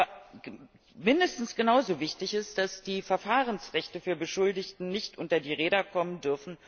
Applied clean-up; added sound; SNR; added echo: none; none; none; none.